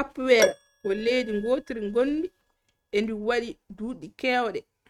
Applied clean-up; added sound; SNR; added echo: neural mask model RNNoise.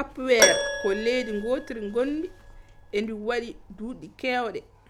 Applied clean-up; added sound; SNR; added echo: none; Keyboard (musical); 2 dB; none.